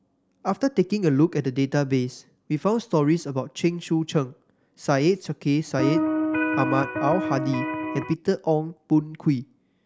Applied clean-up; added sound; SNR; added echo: none; Electric guitar; 1 dB; none.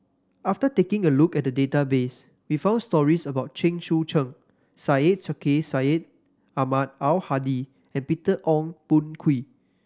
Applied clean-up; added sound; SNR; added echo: none; none; none; none.